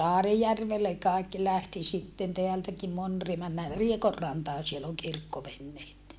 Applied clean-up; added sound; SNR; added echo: none; none; none; none.